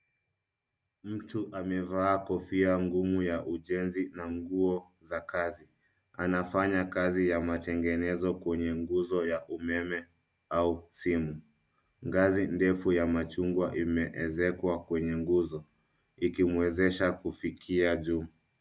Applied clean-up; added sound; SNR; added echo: none; none; none; none.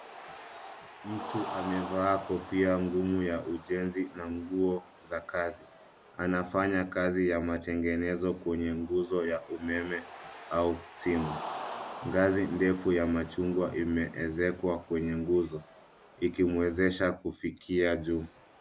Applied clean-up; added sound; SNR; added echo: none; Cheering; 15 dB; none.